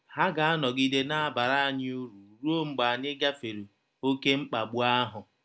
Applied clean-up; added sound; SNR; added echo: none; none; none; none.